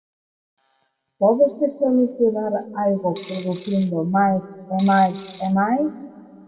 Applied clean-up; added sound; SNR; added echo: none; Coin (dropping); 19 dB; reverberation time 1.1 s.